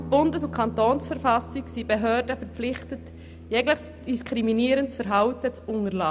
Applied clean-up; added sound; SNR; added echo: none; Guitar; 15 dB; none.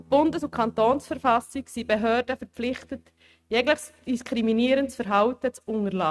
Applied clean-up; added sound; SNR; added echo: neural mask model RNNoise.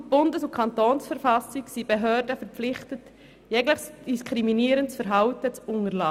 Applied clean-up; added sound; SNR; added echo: none; none; none; none.